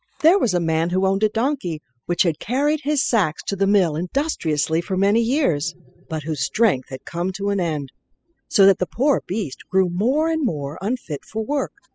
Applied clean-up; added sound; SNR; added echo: classical method spectral subtraction.